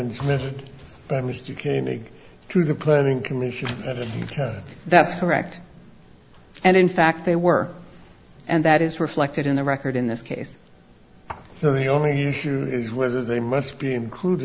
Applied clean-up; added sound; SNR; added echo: none; none; none; none.